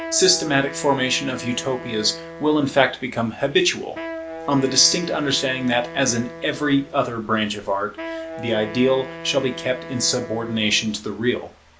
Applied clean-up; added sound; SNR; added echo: none; Wind instrument, woodwind instrument; 13 dB; none.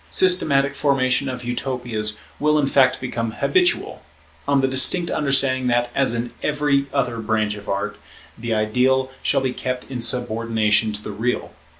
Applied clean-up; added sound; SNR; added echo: none; none; none; none.